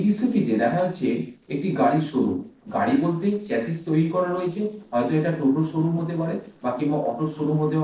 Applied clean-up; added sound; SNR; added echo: neural separator model SepFormer DNS4.